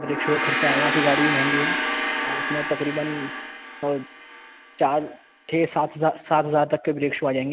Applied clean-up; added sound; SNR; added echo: none; Gong; 3 dB; none.